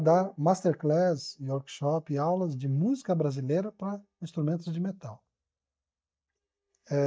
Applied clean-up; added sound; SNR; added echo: neural mask model DeepFilterNet 3.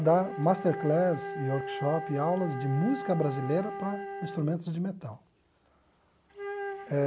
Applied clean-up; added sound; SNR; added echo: none; Wind instrument, woodwind instrument; 9 dB; none.